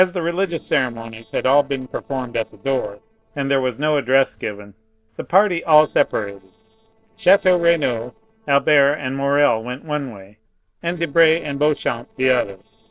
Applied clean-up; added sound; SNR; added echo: neural separator model SepFormer DNS4.